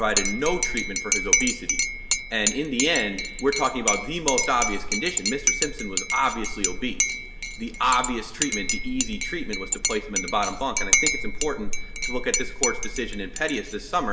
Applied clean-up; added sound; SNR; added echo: none; Cutlery, silverware / Dishes, pots, and pans / Chink, clink; 1 dB; reverberation time 1.3 s.